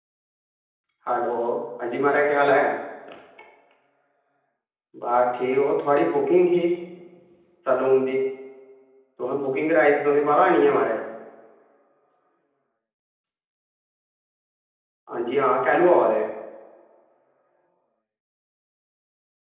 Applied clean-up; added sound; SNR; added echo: none; none; none; reverberation time 0.9 s.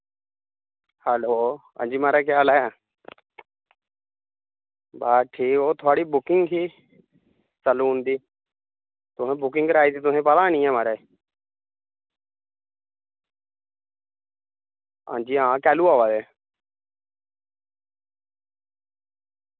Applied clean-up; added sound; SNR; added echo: none; none; none; none.